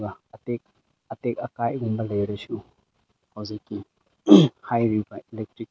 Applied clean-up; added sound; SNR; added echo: none; none; none; none.